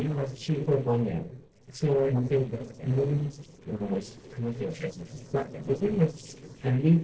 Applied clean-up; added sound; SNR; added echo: neural separator model SepFormer DNS4.